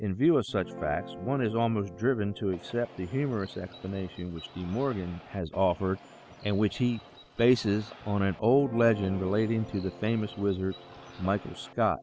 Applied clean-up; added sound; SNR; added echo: none; Guitar + Bird; 17 dB; none.